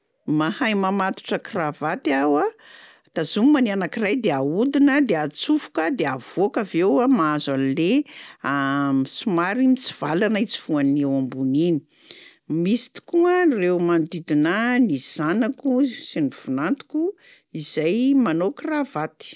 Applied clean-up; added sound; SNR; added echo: none; none; none; none.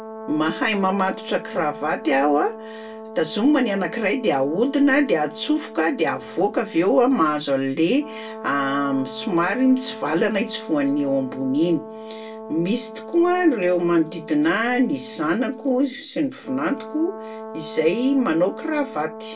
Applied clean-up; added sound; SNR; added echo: none; Brass instrument; 14 dB; reverberation time 0.2 s.